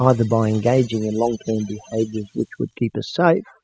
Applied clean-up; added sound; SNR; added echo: classical method spectral subtraction.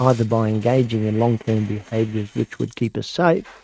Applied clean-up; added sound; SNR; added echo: neural mask model RNNoise.